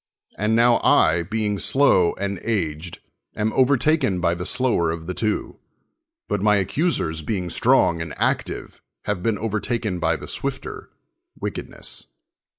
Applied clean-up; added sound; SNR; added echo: neural mask model Resemble Enhance denoiser.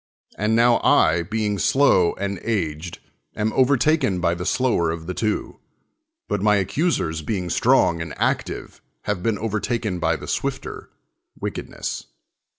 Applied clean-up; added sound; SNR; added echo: none; none; none; none.